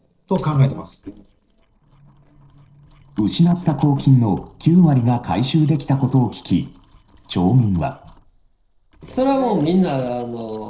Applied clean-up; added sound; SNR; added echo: neural separator model SepFormer DNS4.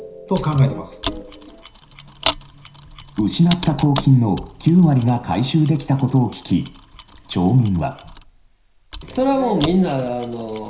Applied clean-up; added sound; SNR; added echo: none; Mechanisms; 14 dB; reverberation time 0.5 s.